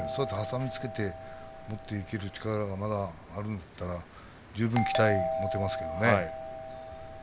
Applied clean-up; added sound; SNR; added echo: none; Doorbell; 4 dB; none.